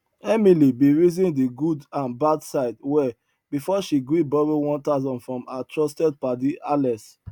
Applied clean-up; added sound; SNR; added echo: none; none; none; none.